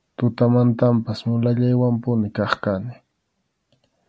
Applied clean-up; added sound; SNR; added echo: none; none; none; none.